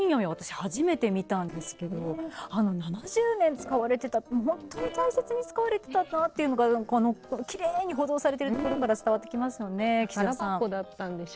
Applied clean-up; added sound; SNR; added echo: neural separator model SepFormer DNS4.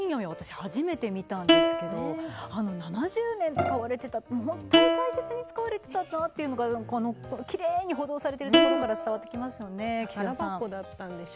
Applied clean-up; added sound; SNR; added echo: none; Plucked string instrument + Bowed string instrument; -2 dB; none.